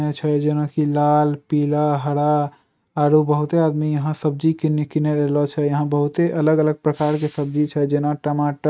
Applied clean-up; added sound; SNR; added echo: neural mask model RNNoise.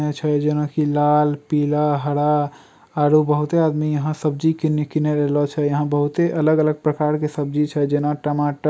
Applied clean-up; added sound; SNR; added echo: none; none; none; none.